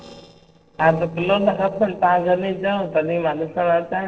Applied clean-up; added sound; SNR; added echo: neural separator model SepFormer DNS4.